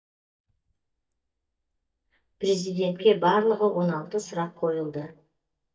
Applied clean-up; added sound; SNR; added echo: neural mask model DeepFilterNet 3.